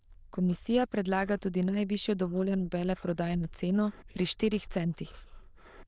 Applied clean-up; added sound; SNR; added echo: neural diffusion model UNIVERSE++.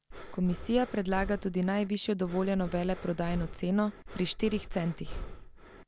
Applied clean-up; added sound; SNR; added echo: none; Breathing; 9 dB; none.